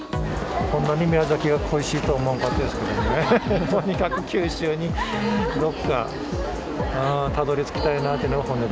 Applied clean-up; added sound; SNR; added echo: none; none; none; none.